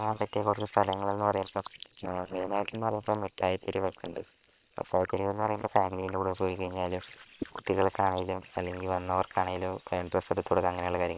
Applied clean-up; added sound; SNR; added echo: neural separator model SepFormer WHAM!.